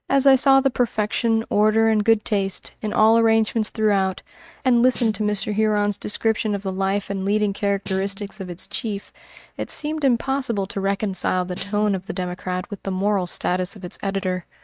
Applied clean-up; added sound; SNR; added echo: neural mask model RNNoise.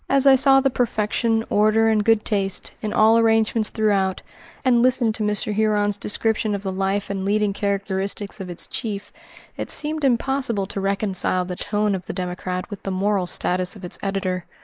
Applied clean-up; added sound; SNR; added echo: neural mask model Resemble Enhance denoiser.